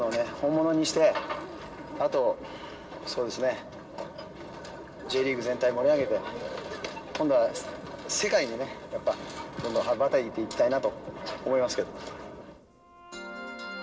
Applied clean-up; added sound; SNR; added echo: none; none; none; reverberation time 2.9 s.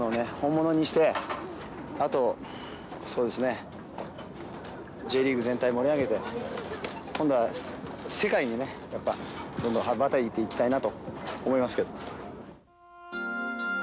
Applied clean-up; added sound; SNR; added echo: none; none; none; none.